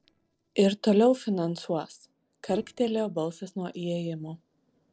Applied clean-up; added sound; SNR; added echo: neural separator model SepFormer DNS4.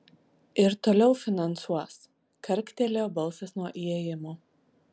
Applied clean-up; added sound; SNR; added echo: none; none; none; none.